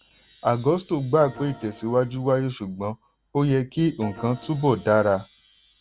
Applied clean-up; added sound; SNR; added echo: none; Organ + Wind chime; 17 dB; none.